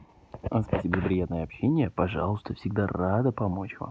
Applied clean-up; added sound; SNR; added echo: none; none; none; none.